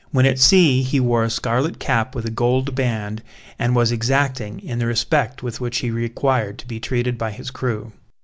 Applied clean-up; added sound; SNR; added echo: none; none; none; none.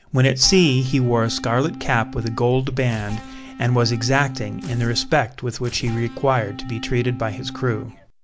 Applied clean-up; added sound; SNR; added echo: none; Tearing + Electric guitar / Bass guitar; 15 dB; none.